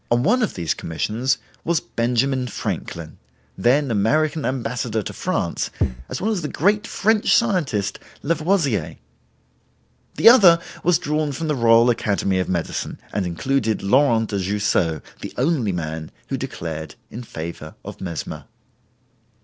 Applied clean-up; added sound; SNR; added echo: neural separator model SepFormer DNS4.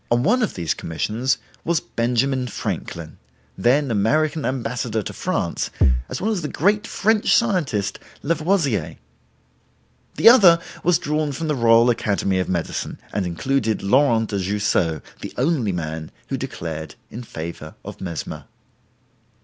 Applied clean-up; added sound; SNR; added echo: none; Bass drum; -3 dB; none.